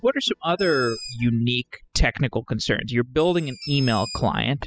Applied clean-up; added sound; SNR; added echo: classical method spectral subtraction.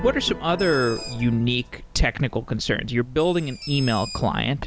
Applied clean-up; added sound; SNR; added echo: none; Bird; 16 dB; none.